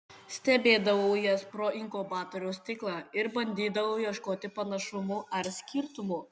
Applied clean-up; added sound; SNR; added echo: none; Hi-hat; 19 dB; none.